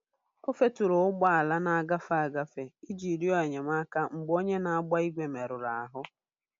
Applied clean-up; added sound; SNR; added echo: none; none; none; none.